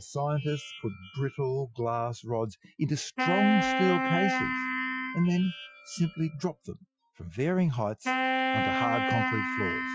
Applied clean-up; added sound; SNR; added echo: classical method Wiener filter.